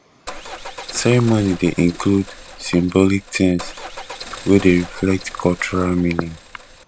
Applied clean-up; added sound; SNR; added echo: none; Car; 16 dB; none.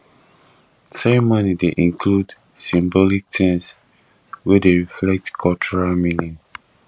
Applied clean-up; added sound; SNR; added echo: none; none; none; none.